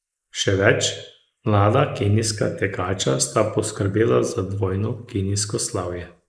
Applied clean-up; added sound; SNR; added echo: neural mask model Resemble Enhance denoiser.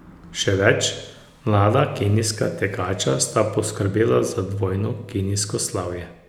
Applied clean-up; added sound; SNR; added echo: none; none; none; none.